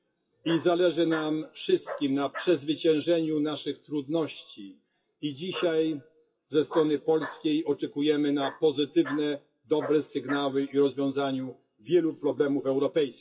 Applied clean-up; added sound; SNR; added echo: classical method WPE with log-MMSE.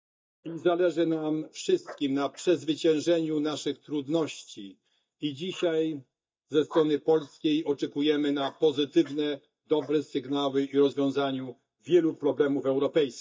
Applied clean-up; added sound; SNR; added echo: neural mask model DeepFilterNet 3.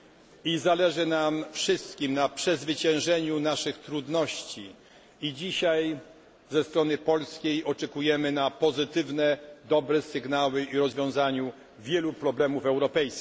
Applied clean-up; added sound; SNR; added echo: none; none; none; none.